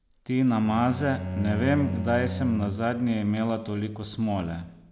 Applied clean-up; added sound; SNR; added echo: none; Bowed string instrument; 8 dB; none.